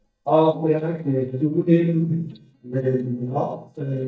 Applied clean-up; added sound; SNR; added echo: neural mask model DeepFilterNet 3.